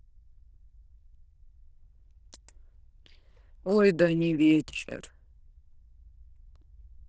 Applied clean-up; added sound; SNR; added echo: neural diffusion model UNIVERSE++.